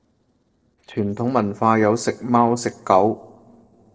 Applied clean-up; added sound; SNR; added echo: neural separator model SepFormer DNS4.